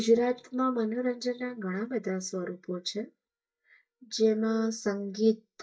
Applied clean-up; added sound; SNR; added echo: neural mask model DeepFilterNet 3.